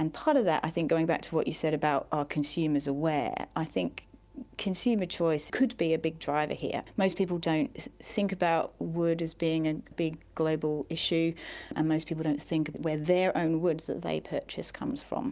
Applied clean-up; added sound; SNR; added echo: none; none; none; none.